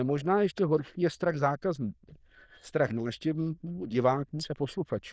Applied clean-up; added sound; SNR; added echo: neural diffusion model UNIVERSE++.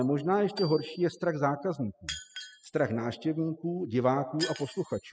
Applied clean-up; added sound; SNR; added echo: classical method spectral subtraction.